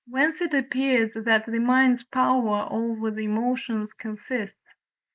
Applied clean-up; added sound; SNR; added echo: neural mask model Resemble Enhance denoiser.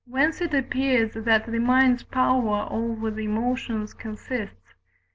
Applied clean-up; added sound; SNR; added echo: none; none; none; none.